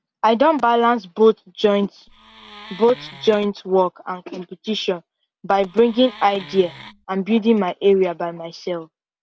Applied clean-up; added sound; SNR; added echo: none; Wood; 20 dB; none.